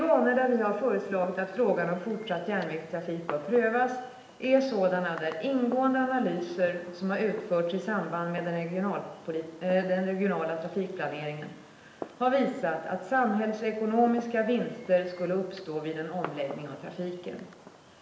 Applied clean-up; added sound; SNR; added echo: none; Fireworks; 19 dB; reverberation time 0.8 s.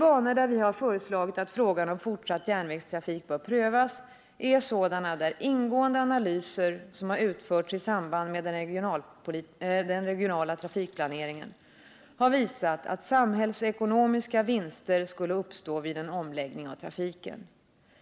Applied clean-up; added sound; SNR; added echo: none; none; none; none.